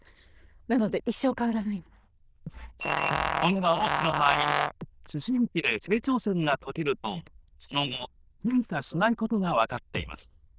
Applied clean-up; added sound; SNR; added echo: neural diffusion model UNIVERSE++.